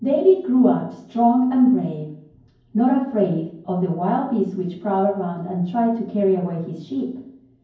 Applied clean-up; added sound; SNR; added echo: none; none; none; reverberation time 0.9 s.